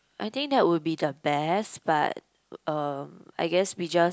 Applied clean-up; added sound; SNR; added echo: none; none; none; none.